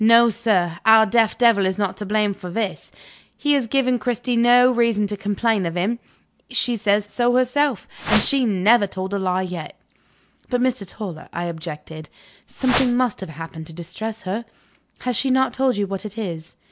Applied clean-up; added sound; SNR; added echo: none; Whoosh, swoosh, swish; 3 dB; none.